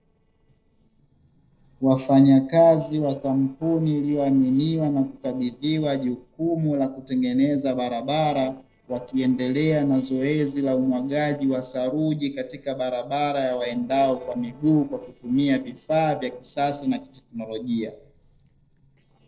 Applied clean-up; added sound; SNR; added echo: neural separator model SepFormer DNS4.